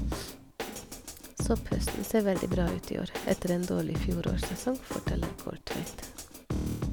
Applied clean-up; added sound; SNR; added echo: none; Drum kit; 2 dB; none.